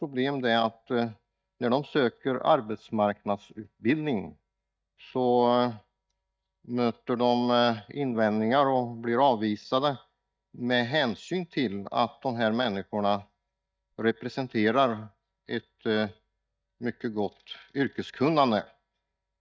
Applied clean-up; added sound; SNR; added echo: neural mask model DeepFilterNet 3.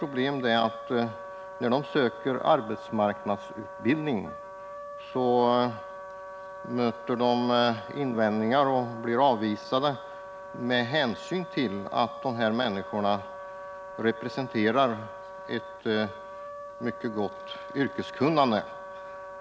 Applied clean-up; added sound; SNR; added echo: none; Wind instrument, woodwind instrument; 13 dB; none.